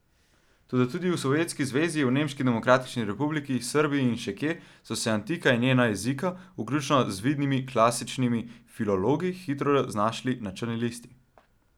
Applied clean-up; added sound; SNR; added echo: none; none; none; none.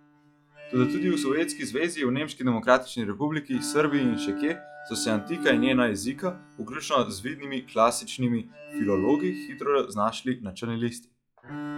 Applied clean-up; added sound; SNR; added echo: classical method log-MMSE.